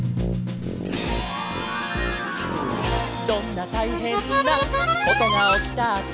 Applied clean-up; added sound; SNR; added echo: none; Drum + Harmonica; 1 dB; none.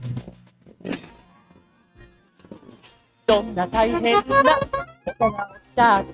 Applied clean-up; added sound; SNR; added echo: neural mask model RNNoise.